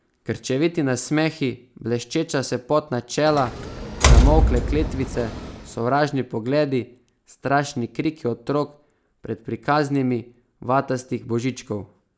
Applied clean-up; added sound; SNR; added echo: none; Door; -4 dB; none.